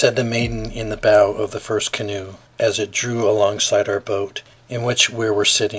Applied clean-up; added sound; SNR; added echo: none; Bass drum; 18 dB; none.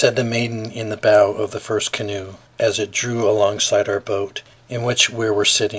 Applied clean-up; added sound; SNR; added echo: none; none; none; none.